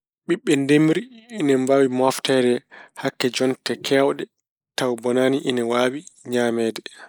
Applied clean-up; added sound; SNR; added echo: neural mask model Resemble Enhance denoiser.